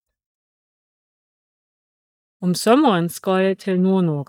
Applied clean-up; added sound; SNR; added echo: neural mask model DeepFilterNet 3.